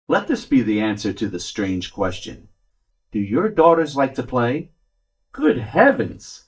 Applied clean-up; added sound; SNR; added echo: neural mask model DeepFilterNet 3.